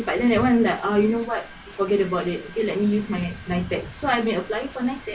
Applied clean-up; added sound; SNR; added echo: none; Mechanisms; 20 dB; none.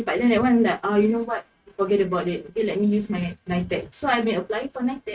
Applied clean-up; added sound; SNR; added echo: neural mask model RNNoise.